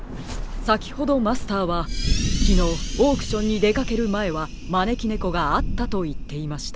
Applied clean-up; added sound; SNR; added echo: none; Thunder; 2 dB; none.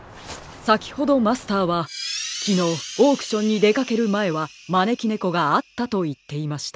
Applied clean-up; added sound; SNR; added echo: none; none; none; none.